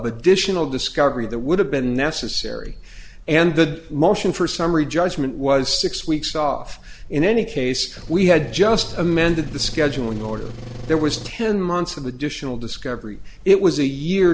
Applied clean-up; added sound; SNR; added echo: none; Engine; 14 dB; none.